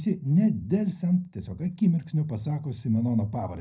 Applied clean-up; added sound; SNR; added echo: none; none; none; reverberation time 0.4 s.